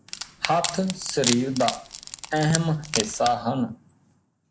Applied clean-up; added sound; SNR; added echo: none; Wood; 5 dB; none.